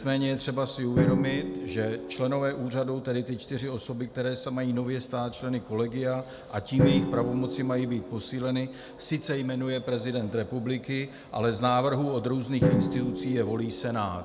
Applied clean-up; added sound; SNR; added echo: none; Drum; 4 dB; none.